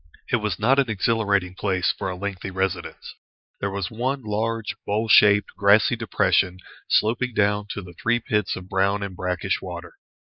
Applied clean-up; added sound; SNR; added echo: neural mask model Resemble Enhance denoiser.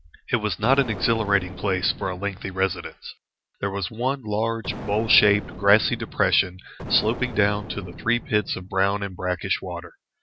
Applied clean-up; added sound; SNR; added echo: none; Explosion; 12 dB; none.